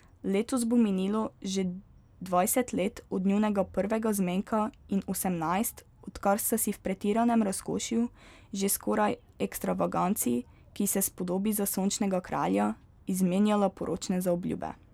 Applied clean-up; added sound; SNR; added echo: none; none; none; none.